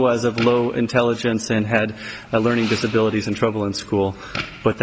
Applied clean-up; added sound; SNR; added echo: none; Fireworks; 16 dB; none.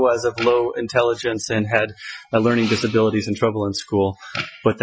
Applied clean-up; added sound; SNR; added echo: classical method Wiener filter.